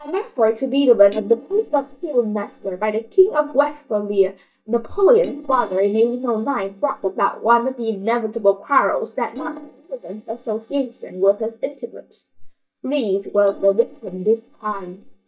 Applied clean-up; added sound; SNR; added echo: neural mask model DeepFilterNet 3.